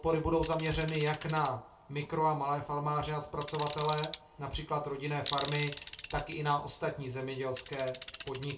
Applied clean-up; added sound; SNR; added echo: none; Tools; -3 dB; reverberation time 0.2 s.